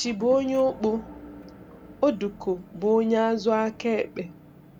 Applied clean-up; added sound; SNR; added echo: none; Motor vehicle (road) / Engine; 19 dB; none.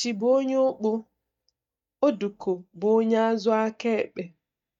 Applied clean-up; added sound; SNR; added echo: neural mask model DeepFilterNet 3.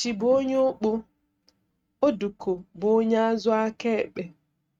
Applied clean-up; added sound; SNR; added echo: neural mask model RNNoise.